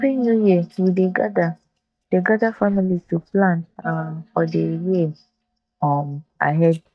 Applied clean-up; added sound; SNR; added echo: neural mask model DeepFilterNet 3.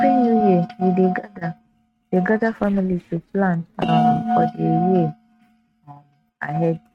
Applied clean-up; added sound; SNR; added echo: neural mask model RNNoise.